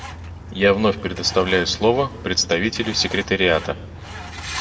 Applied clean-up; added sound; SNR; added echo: none; Truck; 12 dB; reverberation time 0.8 s.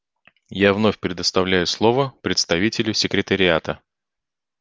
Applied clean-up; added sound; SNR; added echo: none; none; none; none.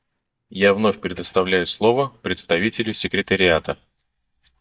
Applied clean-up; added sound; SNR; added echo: neural mask model DeepFilterNet 3.